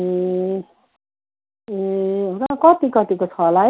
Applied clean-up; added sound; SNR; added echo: none; none; none; none.